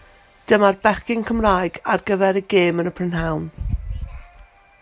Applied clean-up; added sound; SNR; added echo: none; none; none; none.